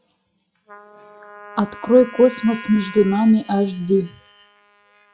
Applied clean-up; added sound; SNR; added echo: classical method log-MMSE.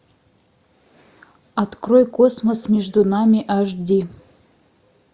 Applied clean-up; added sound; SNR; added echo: none; none; none; none.